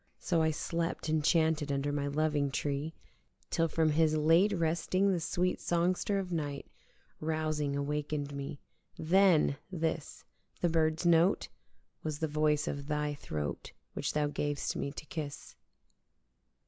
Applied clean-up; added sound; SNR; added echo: none; none; none; none.